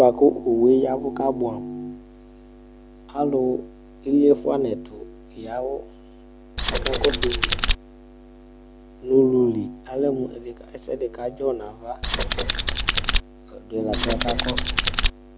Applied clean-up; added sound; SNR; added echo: none; Tools; -1 dB; none.